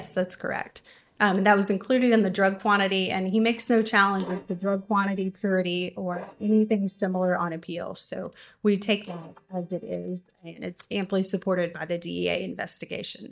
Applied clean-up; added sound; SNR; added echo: neural mask model DeepFilterNet 3.